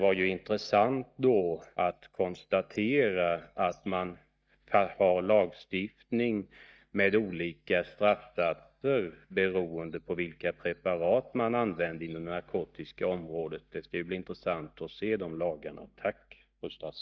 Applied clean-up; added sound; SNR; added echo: neural mask model DeepFilterNet 3.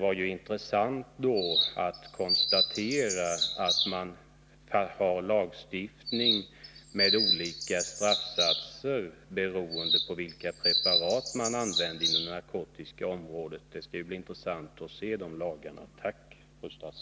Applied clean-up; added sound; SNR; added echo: none; Chirp, tweet; -2 dB; none.